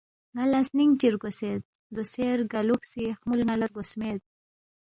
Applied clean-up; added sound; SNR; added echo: none; none; none; none.